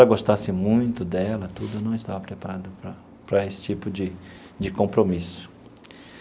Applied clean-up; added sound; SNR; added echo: none; none; none; none.